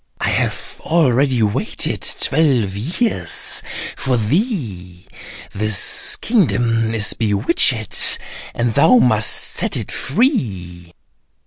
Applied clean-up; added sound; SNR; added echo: none; none; none; none.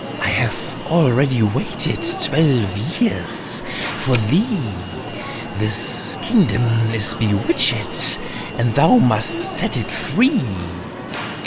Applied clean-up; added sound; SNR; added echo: none; Alarm; 9 dB; none.